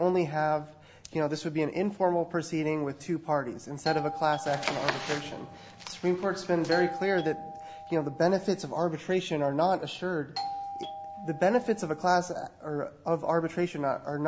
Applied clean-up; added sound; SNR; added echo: none; Doorbell; 11 dB; none.